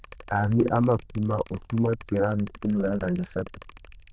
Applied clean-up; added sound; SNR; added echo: neural diffusion model UNIVERSE++.